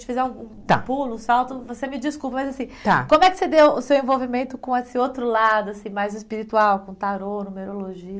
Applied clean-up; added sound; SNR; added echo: none; none; none; none.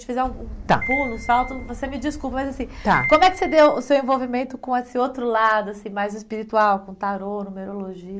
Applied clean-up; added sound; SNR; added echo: none; Piano + Gull, seagull / Wind; 11 dB; none.